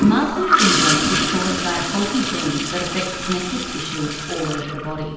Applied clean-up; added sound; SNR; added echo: none; Toilet flush / Gurgling; -1 dB; reverberation time 0.8 s.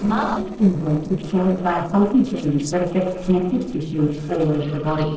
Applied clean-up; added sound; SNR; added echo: neural separator model SepFormer DNS4.